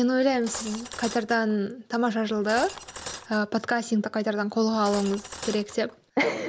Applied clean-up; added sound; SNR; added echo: none; Cutlery, silverware; 15 dB; none.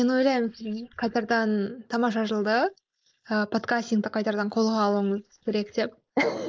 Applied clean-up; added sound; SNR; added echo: neural mask model Resemble Enhance denoiser.